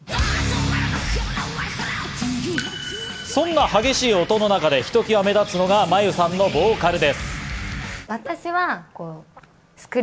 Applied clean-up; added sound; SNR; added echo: none; none; none; none.